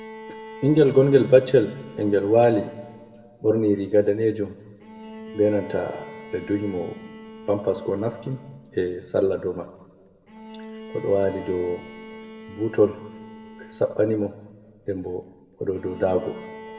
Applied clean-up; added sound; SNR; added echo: none; Bowed string instrument; 18 dB; reverberation time 1.2 s.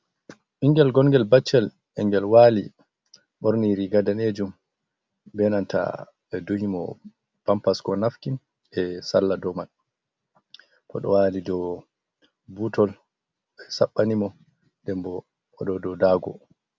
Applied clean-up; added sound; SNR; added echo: none; none; none; none.